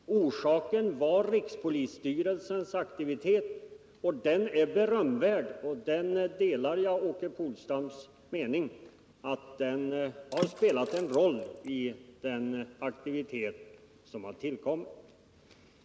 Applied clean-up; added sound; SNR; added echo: none; Water / Splash, splatter; 13 dB; none.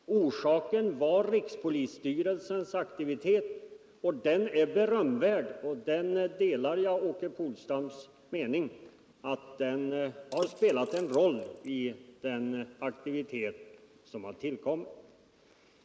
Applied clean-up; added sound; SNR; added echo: neural mask model Resemble Enhance denoiser.